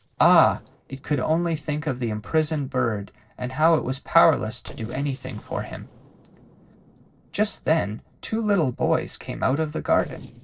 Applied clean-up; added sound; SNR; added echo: neural separator model SepFormer DNS4.